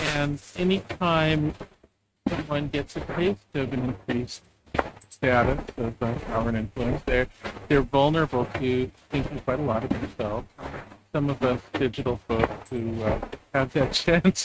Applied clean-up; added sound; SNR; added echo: neural mask model RNNoise.